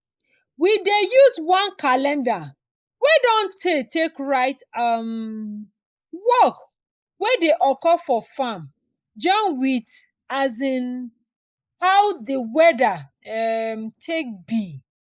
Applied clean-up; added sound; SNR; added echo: neural mask model Resemble Enhance denoiser.